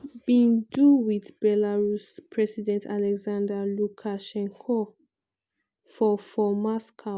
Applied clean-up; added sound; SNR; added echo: none; none; none; none.